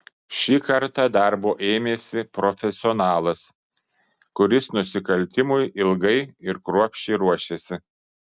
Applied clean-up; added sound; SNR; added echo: none; none; none; none.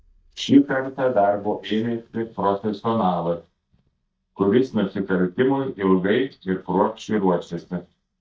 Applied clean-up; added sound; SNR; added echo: neural mask model DeepFilterNet 3.